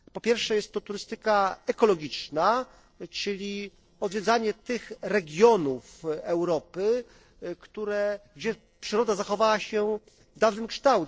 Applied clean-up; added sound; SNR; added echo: neural separator model SepFormer DNS4.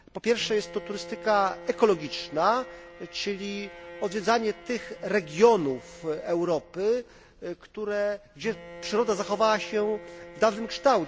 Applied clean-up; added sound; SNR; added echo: none; Bowed string instrument; 17 dB; none.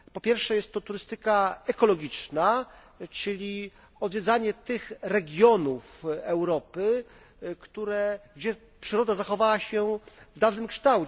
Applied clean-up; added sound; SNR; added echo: none; none; none; none.